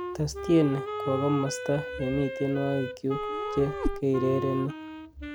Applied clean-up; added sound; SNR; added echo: none; Meow + Wind instrument, woodwind instrument; 6 dB; none.